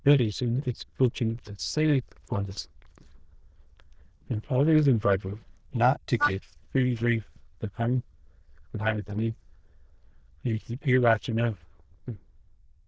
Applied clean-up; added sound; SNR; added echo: neural diffusion model UNIVERSE++.